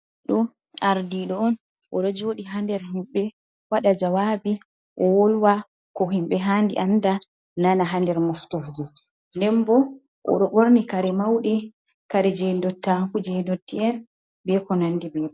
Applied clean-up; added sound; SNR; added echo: none; none; none; none.